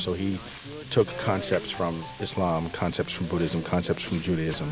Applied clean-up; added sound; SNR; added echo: none; Frying (food); 15 dB; none.